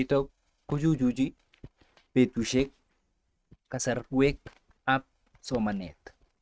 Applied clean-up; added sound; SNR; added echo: neural mask model RNNoise.